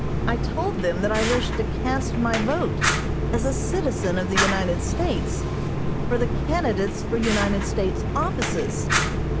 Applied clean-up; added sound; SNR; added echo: none; Fire; -3 dB; none.